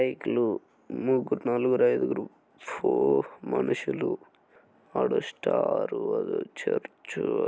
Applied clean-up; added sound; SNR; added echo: none; none; none; none.